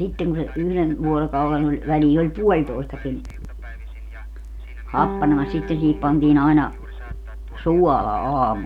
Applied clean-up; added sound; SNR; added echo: none; Guitar; 14 dB; none.